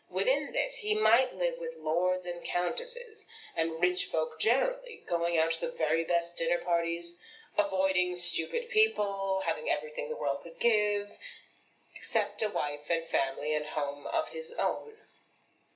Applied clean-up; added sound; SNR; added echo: none; none; none; reverberation time 0.3 s.